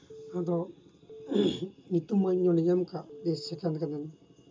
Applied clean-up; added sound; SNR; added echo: none; Telephone; 18 dB; reverberation time 0.2 s.